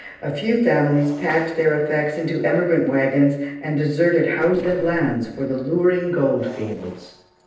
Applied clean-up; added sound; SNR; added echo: neural separator model SepFormer DNS4.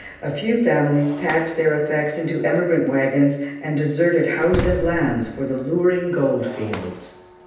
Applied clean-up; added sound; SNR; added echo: none; Shatter; 14 dB; reverberation time 0.9 s.